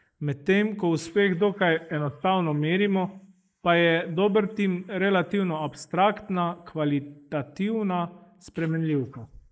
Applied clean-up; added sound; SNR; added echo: neural mask model Resemble Enhance denoiser.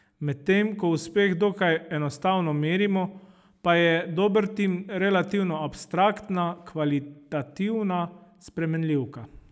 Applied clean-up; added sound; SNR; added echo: none; none; none; none.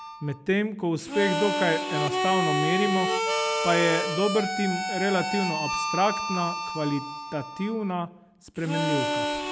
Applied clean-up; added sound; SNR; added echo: none; Harmonica; 1 dB; none.